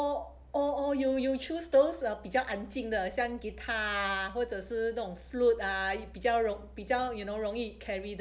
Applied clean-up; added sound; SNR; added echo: none; none; none; none.